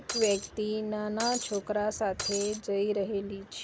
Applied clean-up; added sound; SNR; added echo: none; Shatter; 4 dB; none.